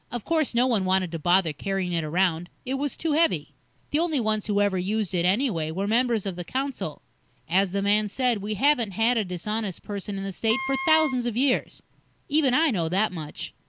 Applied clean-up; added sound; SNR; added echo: none; Wind instrument, woodwind instrument; 7 dB; none.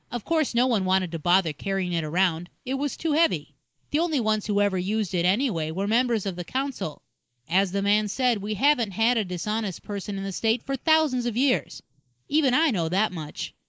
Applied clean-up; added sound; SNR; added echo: neural mask model Resemble Enhance denoiser.